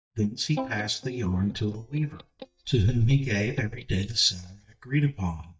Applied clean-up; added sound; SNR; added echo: neural mask model DeepFilterNet 3.